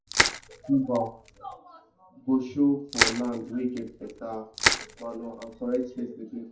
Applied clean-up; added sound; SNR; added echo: none; Crushing; 0 dB; reverberation time 0.3 s.